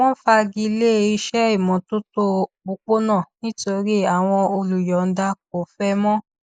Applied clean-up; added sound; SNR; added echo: neural mask model Resemble Enhance denoiser.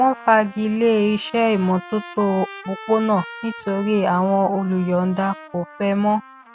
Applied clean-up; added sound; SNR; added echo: none; Trumpet; 19 dB; none.